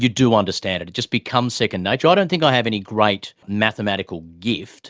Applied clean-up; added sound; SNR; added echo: none; none; none; none.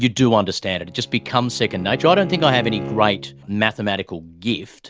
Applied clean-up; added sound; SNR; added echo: none; Bowed string instrument; 14 dB; none.